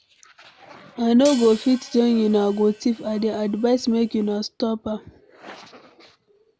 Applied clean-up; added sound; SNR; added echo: none; Hi-hat; 20 dB; none.